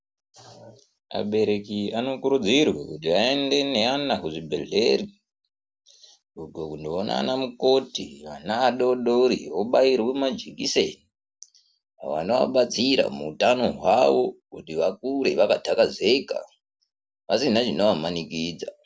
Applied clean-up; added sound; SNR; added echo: none; none; none; none.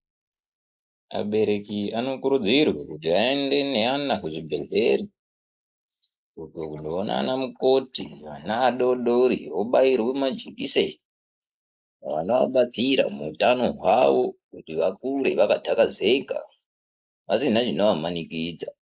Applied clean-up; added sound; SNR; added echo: neural mask model Resemble Enhance denoiser.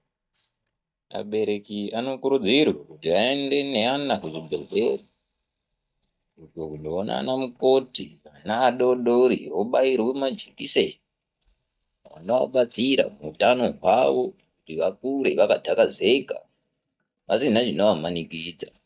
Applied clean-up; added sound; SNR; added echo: neural mask model DeepFilterNet 3.